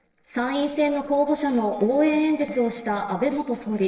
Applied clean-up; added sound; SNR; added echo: neural separator model SepFormer DNS4.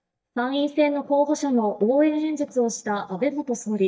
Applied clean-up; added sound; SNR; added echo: neural mask model DeepFilterNet 3.